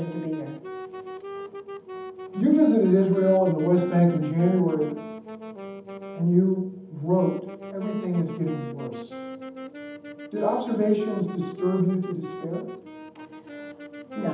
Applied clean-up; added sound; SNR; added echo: none; Wind instrument, woodwind instrument; 13 dB; reverberation time 0.8 s.